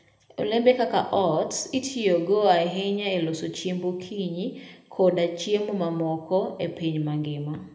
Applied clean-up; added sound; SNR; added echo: none; none; none; reverberation time 0.7 s.